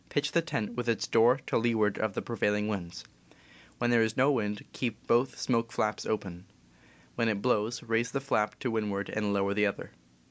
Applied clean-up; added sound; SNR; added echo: none; none; none; none.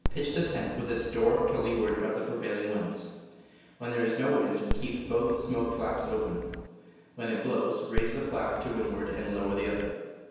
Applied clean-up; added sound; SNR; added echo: none; Dog; 5 dB; reverberation time 1.2 s.